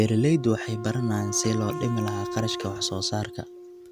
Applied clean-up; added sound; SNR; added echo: none; Wind instrument, woodwind instrument; 9 dB; none.